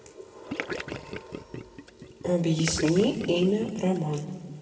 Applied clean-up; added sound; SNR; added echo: none; Gurgling / Liquid; 10 dB; reverberation time 1.8 s.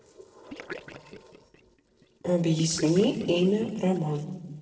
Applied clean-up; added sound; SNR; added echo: neural separator model SepFormer DNS4.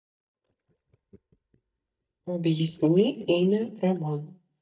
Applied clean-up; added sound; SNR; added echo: neural mask model DeepFilterNet 3.